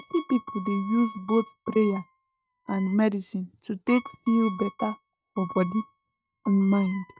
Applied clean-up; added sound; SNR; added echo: neural mask model RNNoise.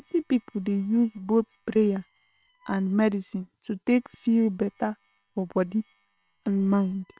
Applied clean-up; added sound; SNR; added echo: neural separator model SepFormer WHAM!.